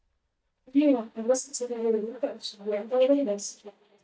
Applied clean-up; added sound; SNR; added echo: neural mask model DeepFilterNet 3.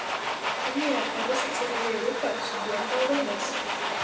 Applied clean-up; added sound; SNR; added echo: none; Domestic sounds, home sounds; -1 dB; reverberation time 2.0 s.